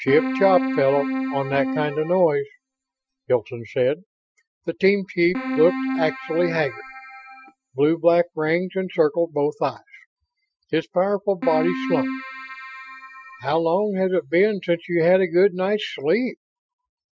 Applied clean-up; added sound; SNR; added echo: classical method Wiener filter.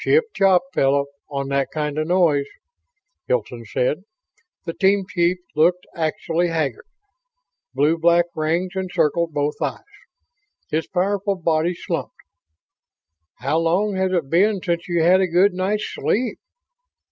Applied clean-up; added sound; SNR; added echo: none; none; none; none.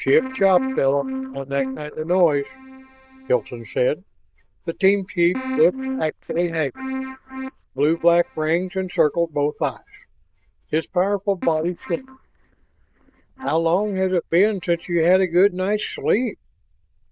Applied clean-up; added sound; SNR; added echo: neural diffusion model UNIVERSE++.